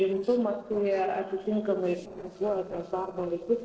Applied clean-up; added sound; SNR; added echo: neural separator model SepFormer DNS4.